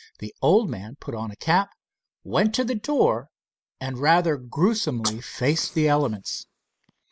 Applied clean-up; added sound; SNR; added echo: neural mask model Resemble Enhance denoiser.